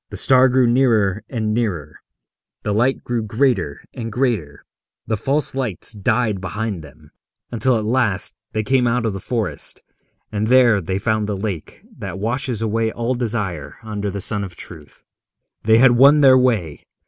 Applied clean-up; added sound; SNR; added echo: none; none; none; none.